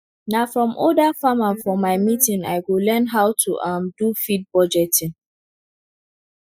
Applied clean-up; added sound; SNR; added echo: classical method spectral subtraction.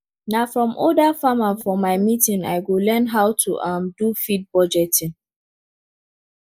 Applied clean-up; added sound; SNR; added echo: neural mask model Resemble Enhance denoiser.